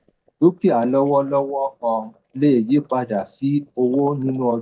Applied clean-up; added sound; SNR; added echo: neural mask model DeepFilterNet 3.